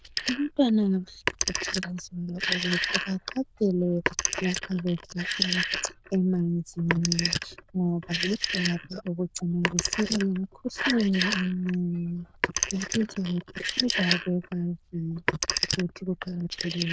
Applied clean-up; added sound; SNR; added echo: neural diffusion model UNIVERSE++.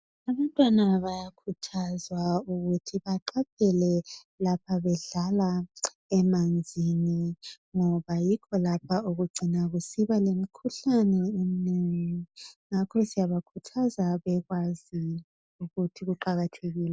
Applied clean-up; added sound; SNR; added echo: none; none; none; none.